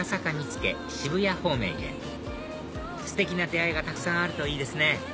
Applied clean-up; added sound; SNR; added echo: none; Boat, Water vehicle; 10 dB; none.